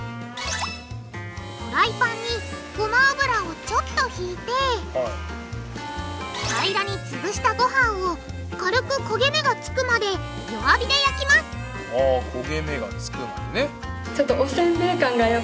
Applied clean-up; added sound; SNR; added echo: none; Harmonica; 18 dB; none.